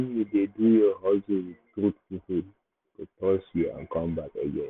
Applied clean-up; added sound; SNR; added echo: none; none; none; none.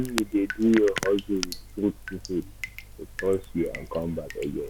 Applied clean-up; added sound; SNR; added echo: none; Drip + Crackle; 10 dB; none.